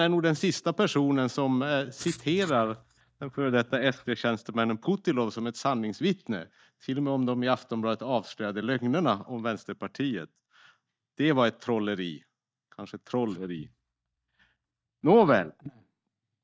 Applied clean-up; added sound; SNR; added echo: neural mask model DeepFilterNet 3.